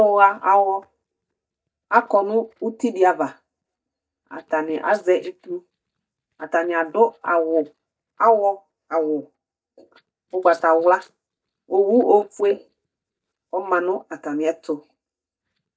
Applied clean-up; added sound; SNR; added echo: neural mask model DeepFilterNet 3.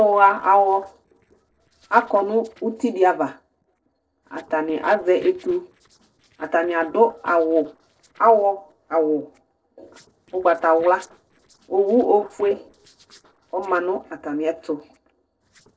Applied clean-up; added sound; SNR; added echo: neural separator model SepFormer DNS4.